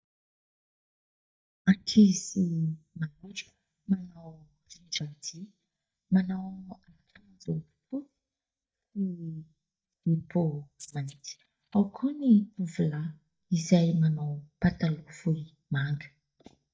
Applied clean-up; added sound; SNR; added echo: neural mask model DeepFilterNet 3.